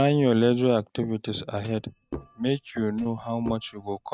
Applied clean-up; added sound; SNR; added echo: neural mask model RNNoise.